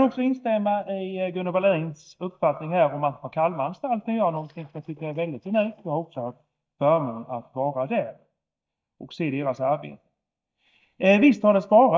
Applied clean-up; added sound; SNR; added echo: neural mask model DeepFilterNet 3.